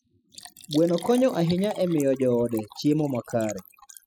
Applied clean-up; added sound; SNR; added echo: classical method spectral subtraction.